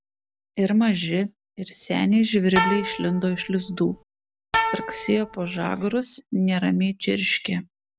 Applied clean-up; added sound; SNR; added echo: none; Bowed string instrument; 3 dB; none.